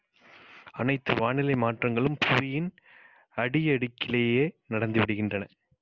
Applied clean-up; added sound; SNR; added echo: none; none; none; none.